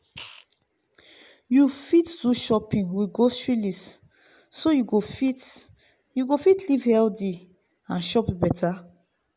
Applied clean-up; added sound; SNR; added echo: none; none; none; none.